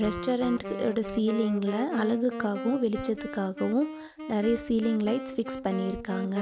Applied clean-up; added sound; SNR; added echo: none; Wind instrument, woodwind instrument; 9 dB; none.